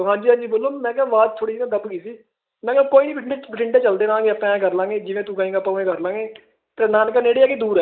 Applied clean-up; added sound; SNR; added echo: neural mask model Resemble Enhance denoiser.